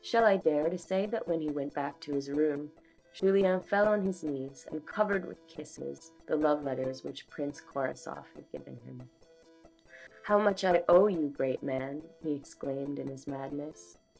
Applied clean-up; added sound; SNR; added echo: neural separator model SepFormer DNS4.